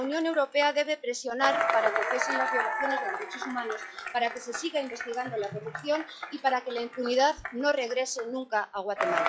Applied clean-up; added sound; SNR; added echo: classical method log-MMSE.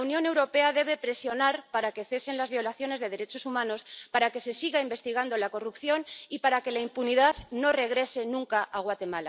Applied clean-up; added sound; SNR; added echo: none; none; none; none.